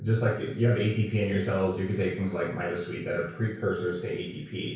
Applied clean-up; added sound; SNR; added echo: none; none; none; reverberation time 0.6 s.